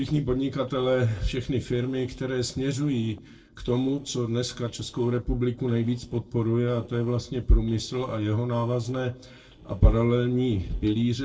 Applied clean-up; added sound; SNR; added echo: neural separator model SepFormer DNS4.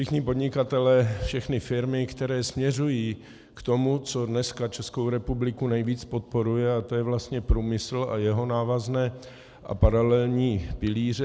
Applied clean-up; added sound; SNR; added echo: none; none; none; none.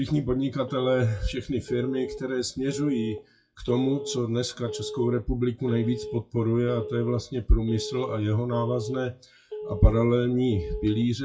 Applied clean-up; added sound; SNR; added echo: classical method WPE with log-MMSE.